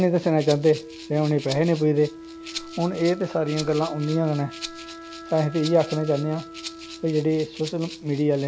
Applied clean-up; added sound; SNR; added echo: none; Rattle (instrument) + Wind instrument, woodwind instrument; 14 dB; none.